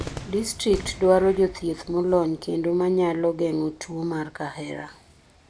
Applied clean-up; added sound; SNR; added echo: none; Cheering / Fireworks; 17 dB; none.